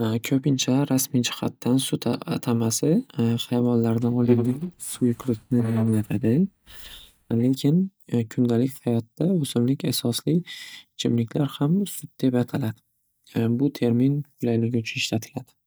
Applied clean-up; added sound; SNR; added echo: neural mask model DeepFilterNet 3.